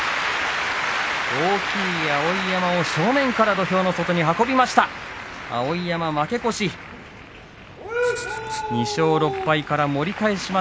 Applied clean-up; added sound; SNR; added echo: none; Writing; 17 dB; none.